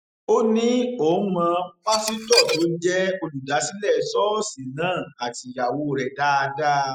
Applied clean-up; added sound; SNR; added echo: classical method spectral subtraction.